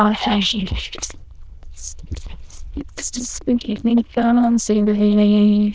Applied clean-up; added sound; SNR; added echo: neural diffusion model UNIVERSE++.